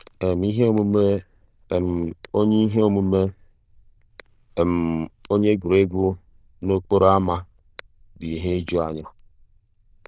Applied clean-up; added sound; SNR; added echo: neural diffusion model UNIVERSE++.